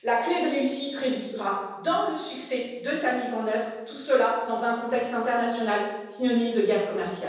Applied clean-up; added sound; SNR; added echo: none; none; none; reverberation time 1.1 s.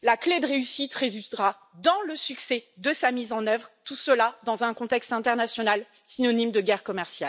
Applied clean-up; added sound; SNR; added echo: none; none; none; none.